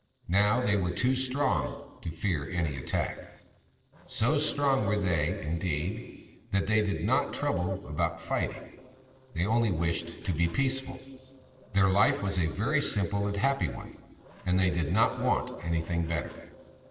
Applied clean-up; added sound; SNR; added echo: neural separator model SepFormer DNS4.